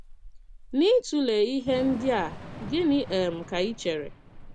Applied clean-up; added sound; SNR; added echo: none; Thunder / Rain; 15 dB; none.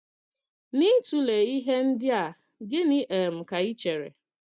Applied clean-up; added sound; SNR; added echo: none; none; none; none.